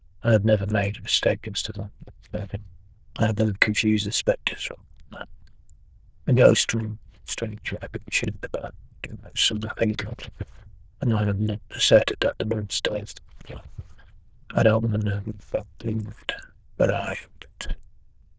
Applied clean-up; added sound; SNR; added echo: neural diffusion model UNIVERSE++.